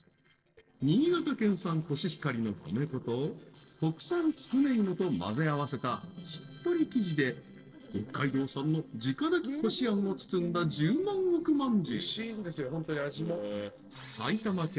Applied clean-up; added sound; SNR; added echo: neural separator model SepFormer DNS4.